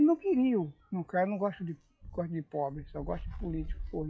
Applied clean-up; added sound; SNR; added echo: classical method log-MMSE.